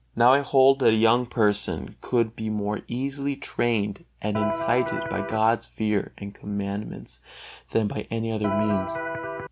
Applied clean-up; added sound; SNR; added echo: none; Electric guitar; 4 dB; none.